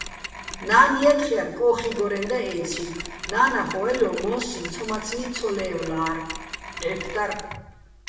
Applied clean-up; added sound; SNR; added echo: none; Mechanisms; 13 dB; reverberation time 1.0 s.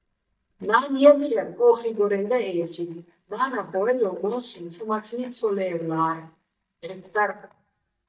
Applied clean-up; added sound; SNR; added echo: neural mask model DeepFilterNet 3.